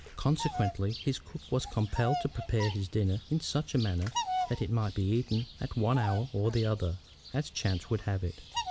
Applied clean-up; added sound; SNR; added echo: none; Bird vocalization, bird call, bird song; 9 dB; none.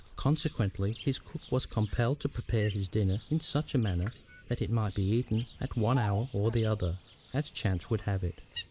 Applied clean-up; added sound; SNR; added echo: neural mask model Resemble Enhance denoiser.